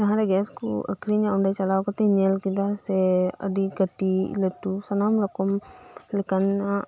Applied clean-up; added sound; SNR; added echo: none; none; none; none.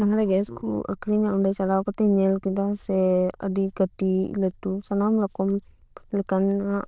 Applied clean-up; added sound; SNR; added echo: neural diffusion model UNIVERSE++.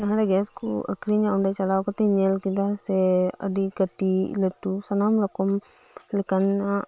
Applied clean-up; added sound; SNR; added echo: neural separator model SepFormer WHAM!.